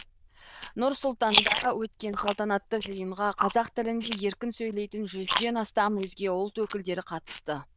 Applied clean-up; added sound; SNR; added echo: neural diffusion model UNIVERSE++.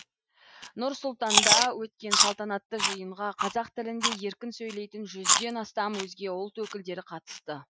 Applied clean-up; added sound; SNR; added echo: classical method Wiener filter.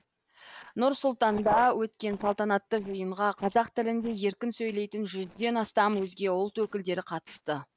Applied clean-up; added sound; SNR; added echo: neural separator model SepFormer DNS4.